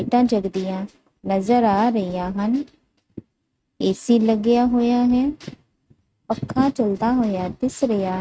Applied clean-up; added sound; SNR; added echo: neural mask model RNNoise.